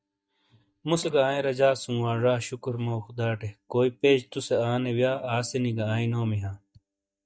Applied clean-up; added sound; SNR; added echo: neural mask model DeepFilterNet 3.